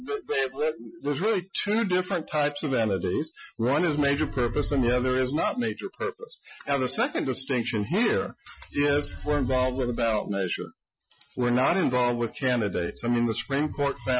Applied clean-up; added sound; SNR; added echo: classical method Wiener filter.